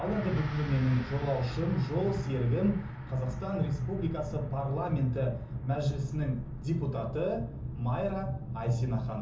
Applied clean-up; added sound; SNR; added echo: none; Gong; 20 dB; reverberation time 0.6 s.